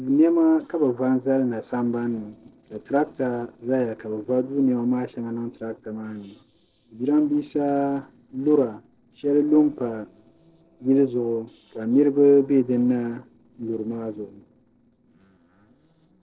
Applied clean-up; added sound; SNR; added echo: neural separator model SepFormer DNS4.